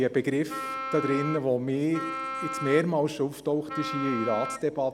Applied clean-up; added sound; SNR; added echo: none; Wind instrument, woodwind instrument; 7 dB; none.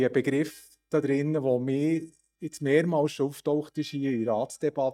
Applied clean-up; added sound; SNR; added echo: neural mask model DeepFilterNet 3.